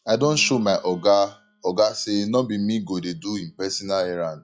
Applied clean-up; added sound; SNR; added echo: classical method log-MMSE.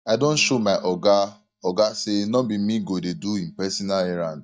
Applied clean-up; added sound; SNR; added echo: neural mask model DeepFilterNet 3.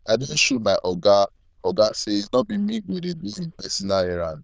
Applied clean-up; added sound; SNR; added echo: neural diffusion model UNIVERSE++.